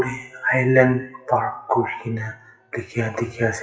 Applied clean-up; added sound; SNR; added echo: classical method WPE with log-MMSE.